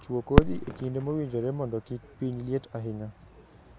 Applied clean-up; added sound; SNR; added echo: none; Fireworks; -3 dB; none.